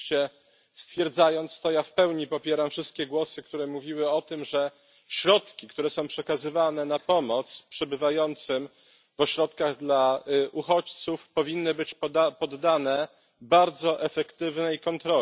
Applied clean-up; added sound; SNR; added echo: none; none; none; none.